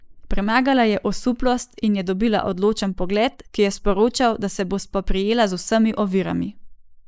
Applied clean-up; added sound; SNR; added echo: neural mask model Resemble Enhance denoiser.